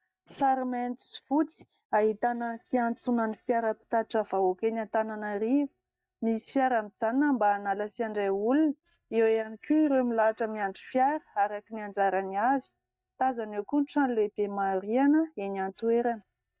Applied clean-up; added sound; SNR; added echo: neural mask model DeepFilterNet 3.